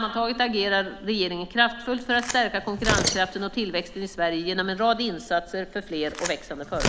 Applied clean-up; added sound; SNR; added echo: none; Tearing; 8 dB; none.